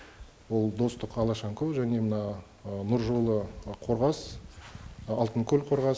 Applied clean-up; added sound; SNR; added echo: none; none; none; none.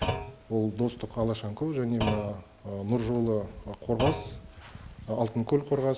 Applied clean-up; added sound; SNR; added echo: none; Thump, thud; 8 dB; none.